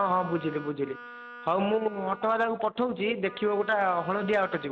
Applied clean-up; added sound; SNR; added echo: none; Wind instrument, woodwind instrument; 17 dB; none.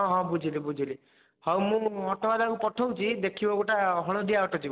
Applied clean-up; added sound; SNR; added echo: none; none; none; none.